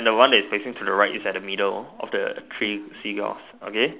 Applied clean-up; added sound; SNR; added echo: none; none; none; none.